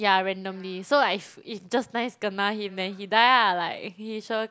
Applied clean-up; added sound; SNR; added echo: none; none; none; none.